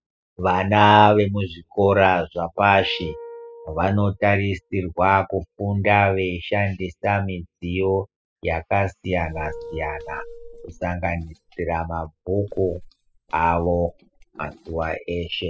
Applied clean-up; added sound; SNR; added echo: classical method spectral subtraction.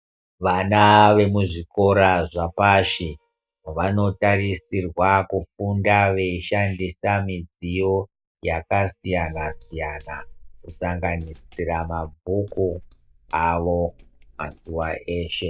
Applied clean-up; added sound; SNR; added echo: neural mask model DeepFilterNet 3.